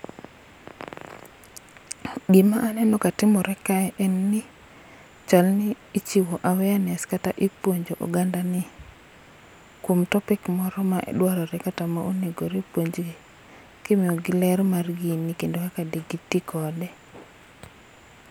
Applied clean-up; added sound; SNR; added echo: none; none; none; none.